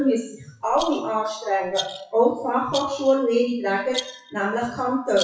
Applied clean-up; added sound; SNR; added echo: classical method WPE with log-MMSE.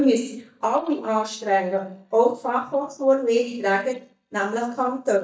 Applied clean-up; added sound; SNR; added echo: neural mask model DeepFilterNet 3.